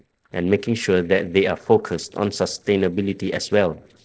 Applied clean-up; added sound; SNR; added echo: neural separator model SepFormer DNS4.